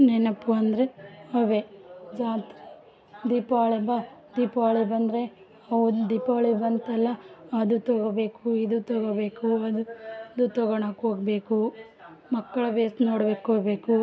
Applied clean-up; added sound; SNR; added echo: none; none; none; none.